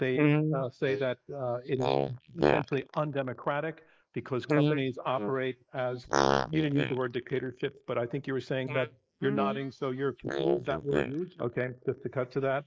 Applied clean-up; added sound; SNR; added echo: neural mask model Resemble Enhance denoiser.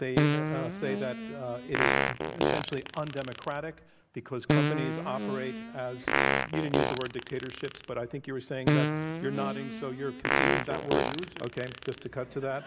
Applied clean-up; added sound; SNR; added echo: none; Fart; -5 dB; none.